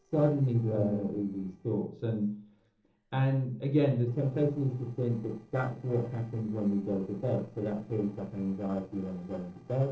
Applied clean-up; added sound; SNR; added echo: neural separator model SepFormer DNS4.